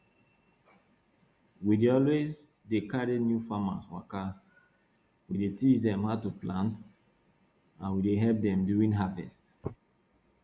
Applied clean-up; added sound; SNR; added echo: none; none; none; none.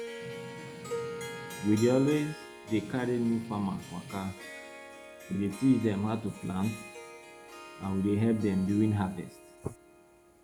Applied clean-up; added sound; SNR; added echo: none; Harp + Strum; 13 dB; none.